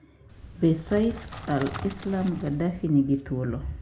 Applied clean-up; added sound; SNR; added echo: none; Crackle; 13 dB; reverberation time 0.3 s.